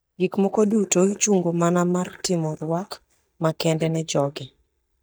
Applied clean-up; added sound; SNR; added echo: neural mask model DeepFilterNet 3.